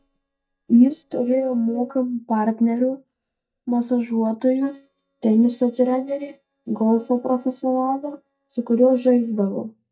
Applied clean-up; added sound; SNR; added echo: neural mask model DeepFilterNet 3.